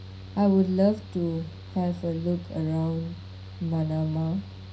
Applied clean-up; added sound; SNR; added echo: none; Mechanical fan; 14 dB; reverberation time 0.3 s.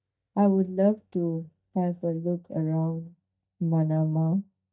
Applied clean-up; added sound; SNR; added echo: neural mask model DeepFilterNet 3.